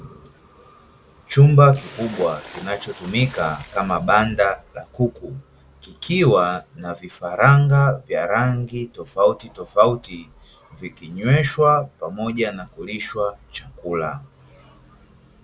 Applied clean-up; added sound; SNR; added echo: none; Splash, splatter; 19 dB; none.